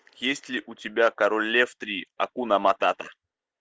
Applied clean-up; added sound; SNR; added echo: none; none; none; none.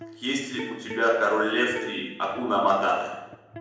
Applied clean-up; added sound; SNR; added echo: none; Electric guitar; 16 dB; reverberation time 0.8 s.